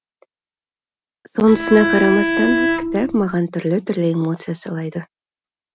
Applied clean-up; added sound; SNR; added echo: none; Bowed string instrument; 0 dB; none.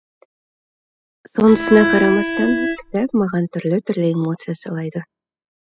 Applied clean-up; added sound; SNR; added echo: classical method spectral subtraction.